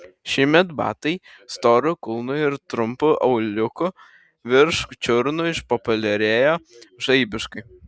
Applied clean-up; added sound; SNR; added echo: none; none; none; none.